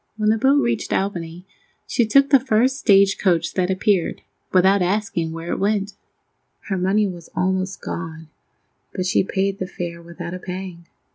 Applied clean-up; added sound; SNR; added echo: none; none; none; none.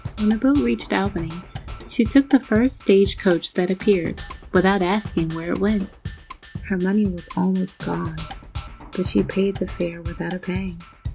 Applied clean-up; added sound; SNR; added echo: none; Percussion; 12 dB; none.